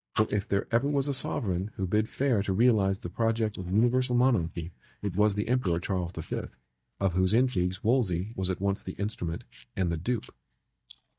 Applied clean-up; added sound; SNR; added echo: neural mask model DeepFilterNet 3.